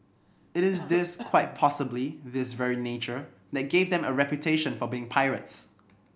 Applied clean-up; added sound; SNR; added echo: none; Cough; 16 dB; none.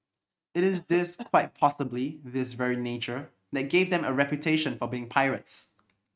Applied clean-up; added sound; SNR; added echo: neural mask model RNNoise.